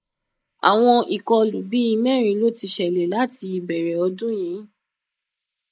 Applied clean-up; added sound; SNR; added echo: neural mask model Resemble Enhance denoiser.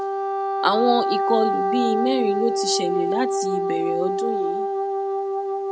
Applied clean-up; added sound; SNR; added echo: none; Wind instrument, woodwind instrument; -2 dB; none.